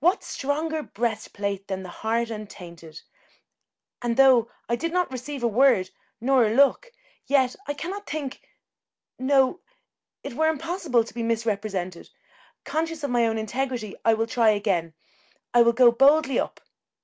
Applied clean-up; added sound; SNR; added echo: none; none; none; none.